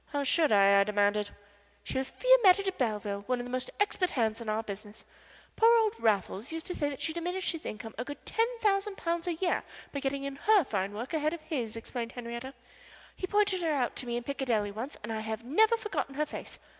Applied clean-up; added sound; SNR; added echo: none; none; none; none.